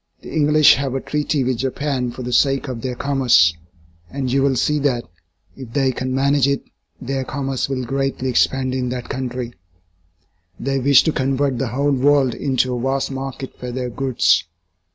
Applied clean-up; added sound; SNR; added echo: none; none; none; none.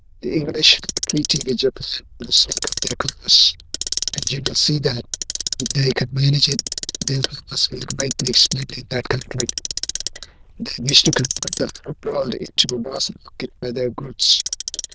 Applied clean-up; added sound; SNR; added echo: neural diffusion model UNIVERSE++.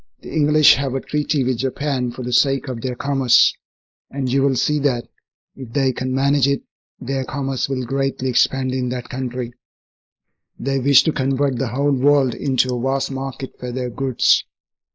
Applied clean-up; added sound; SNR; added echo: neural mask model Resemble Enhance denoiser.